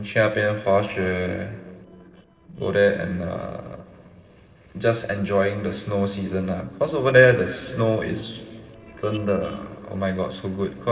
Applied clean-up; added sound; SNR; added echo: neural separator model SepFormer DNS4.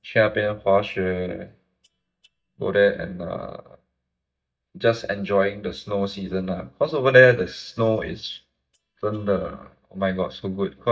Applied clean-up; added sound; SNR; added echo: neural mask model DeepFilterNet 3.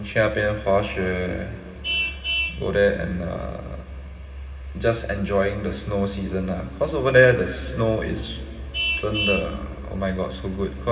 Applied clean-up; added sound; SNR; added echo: none; Vehicle horn, car horn, honking; 10 dB; reverberation time 2.7 s.